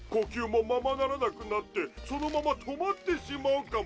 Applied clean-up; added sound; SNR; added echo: none; none; none; none.